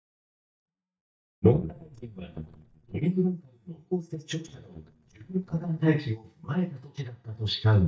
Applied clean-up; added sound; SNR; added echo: neural mask model DeepFilterNet 3.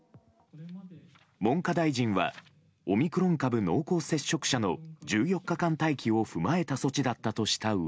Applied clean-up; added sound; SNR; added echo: none; none; none; none.